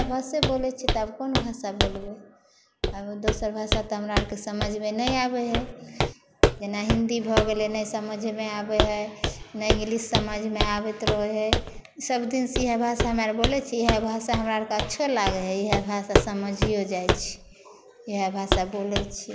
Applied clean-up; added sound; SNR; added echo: none; Walk, footsteps; 1 dB; none.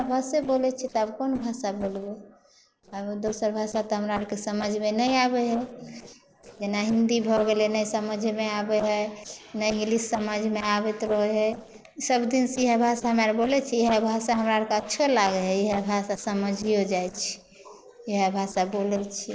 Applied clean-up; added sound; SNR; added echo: neural separator model SepFormer DNS4.